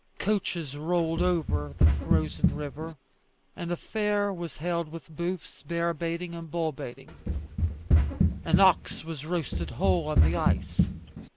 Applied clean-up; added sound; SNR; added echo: none; Run; -4 dB; none.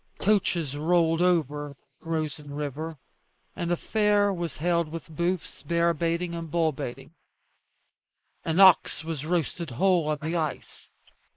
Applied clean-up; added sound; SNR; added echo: neural mask model Resemble Enhance denoiser.